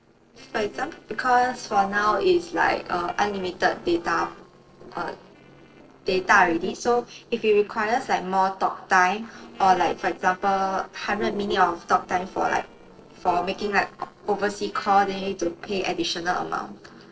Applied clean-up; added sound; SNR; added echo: neural separator model SepFormer DNS4.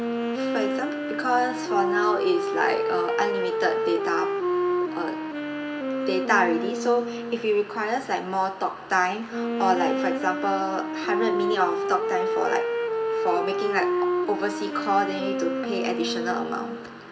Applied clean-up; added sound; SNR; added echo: none; Wind instrument, woodwind instrument; 1 dB; reverberation time 1.3 s.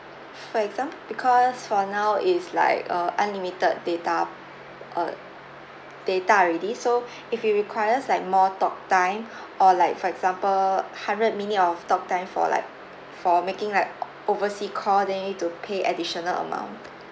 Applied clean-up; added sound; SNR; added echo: none; none; none; none.